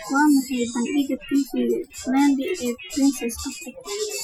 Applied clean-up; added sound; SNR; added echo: classical method Wiener filter.